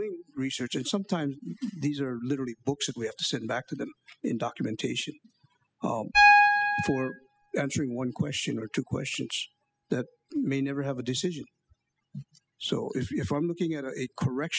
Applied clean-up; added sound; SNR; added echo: classical method spectral subtraction.